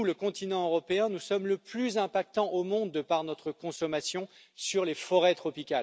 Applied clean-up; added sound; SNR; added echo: none; none; none; none.